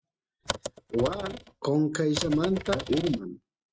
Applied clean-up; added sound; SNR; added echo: neural mask model RNNoise.